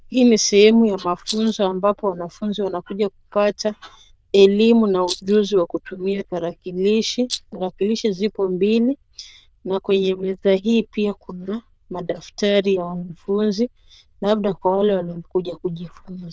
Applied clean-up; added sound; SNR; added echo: neural diffusion model UNIVERSE++.